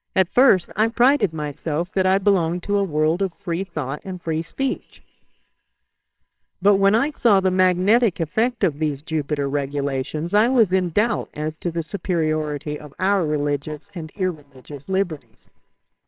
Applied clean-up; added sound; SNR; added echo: neural separator model SepFormer WHAMR!.